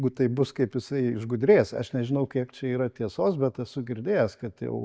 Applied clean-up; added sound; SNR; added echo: none; none; none; none.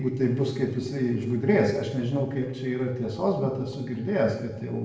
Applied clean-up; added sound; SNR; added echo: neural separator model SepFormer DNS4.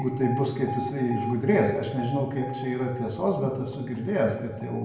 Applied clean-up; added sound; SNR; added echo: none; Alarm; 11 dB; reverberation time 0.9 s.